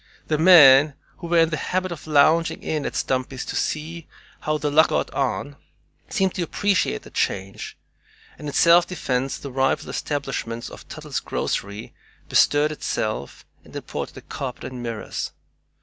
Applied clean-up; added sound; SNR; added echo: none; none; none; none.